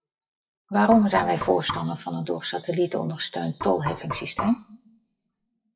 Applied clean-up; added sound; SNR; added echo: classical method WPE with log-MMSE.